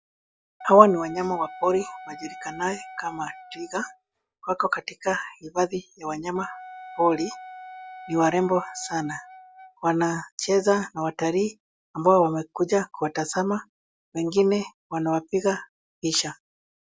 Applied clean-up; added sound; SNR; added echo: none; Wind instrument, woodwind instrument; 17 dB; none.